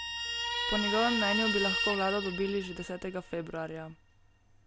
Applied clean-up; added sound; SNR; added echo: none; Guitar; 2 dB; none.